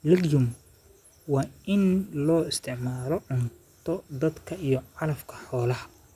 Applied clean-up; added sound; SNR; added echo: none; none; none; none.